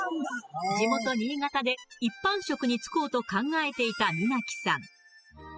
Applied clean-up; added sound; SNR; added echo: classical method spectral subtraction.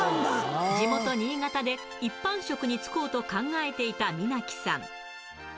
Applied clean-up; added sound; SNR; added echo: none; none; none; none.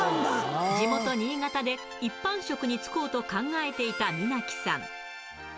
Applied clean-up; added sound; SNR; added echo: none; Harmonica; 16 dB; none.